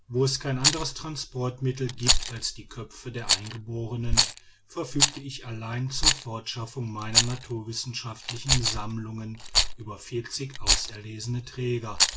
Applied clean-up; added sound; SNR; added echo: none; Rattle; -4 dB; none.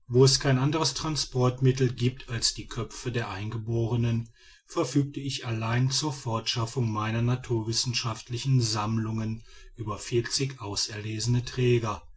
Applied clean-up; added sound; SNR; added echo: none; none; none; none.